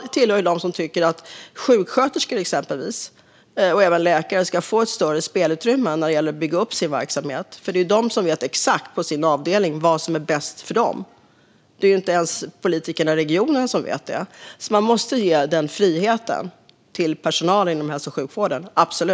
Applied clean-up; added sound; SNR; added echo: none; none; none; none.